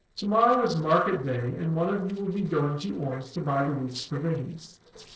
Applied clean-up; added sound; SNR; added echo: neural separator model SepFormer DNS4.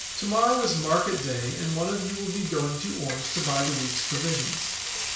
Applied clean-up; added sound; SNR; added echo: none; Frying (food); 4 dB; reverberation time 0.5 s.